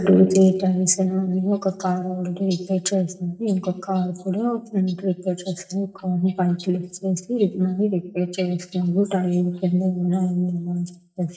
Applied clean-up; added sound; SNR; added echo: neural mask model DeepFilterNet 3.